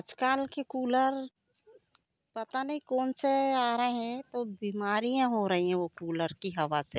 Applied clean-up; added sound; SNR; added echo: none; none; none; none.